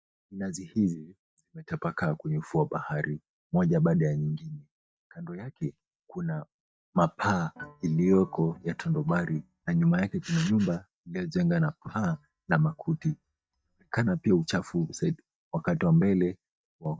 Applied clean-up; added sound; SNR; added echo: neural mask model DeepFilterNet 3.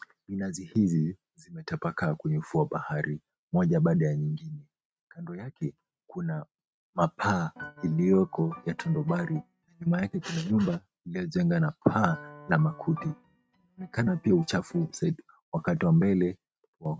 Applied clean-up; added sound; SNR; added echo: neural mask model RNNoise.